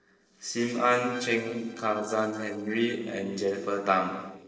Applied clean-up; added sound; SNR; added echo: neural separator model SepFormer DNS4.